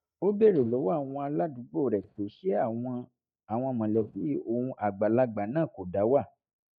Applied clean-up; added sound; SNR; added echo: neural mask model DeepFilterNet 3.